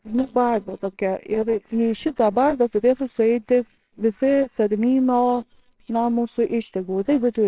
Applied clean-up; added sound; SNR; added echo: neural separator model SepFormer WHAMR!.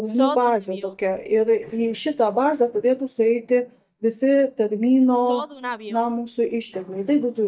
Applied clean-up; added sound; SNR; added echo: neural mask model DeepFilterNet 3.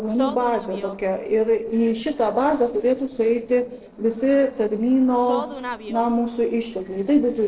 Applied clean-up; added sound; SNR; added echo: neural separator model SepFormer DNS4.